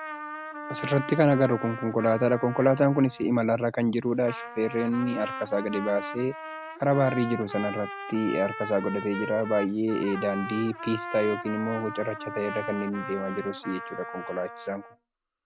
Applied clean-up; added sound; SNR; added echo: none; Trumpet; 10 dB; none.